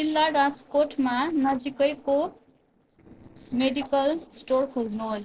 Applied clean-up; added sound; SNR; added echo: neural separator model SepFormer DNS4.